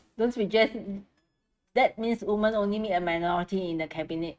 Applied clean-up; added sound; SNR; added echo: neural mask model RNNoise.